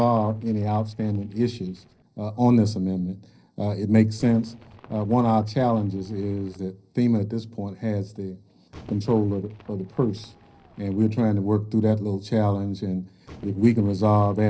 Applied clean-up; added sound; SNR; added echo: neural separator model SepFormer DNS4.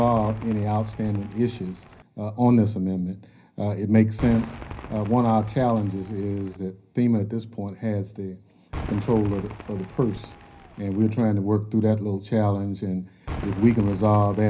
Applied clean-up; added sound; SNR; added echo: none; Cheering / Fireworks; 16 dB; reverberation time 0.4 s.